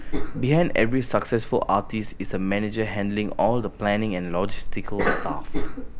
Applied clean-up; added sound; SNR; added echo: none; Cough; 1 dB; none.